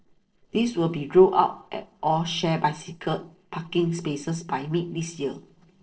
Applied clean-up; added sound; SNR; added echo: neural separator model SepFormer DNS4.